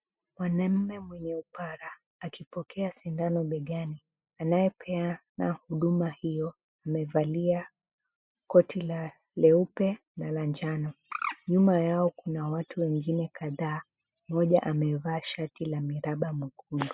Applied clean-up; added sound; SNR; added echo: classical method spectral subtraction.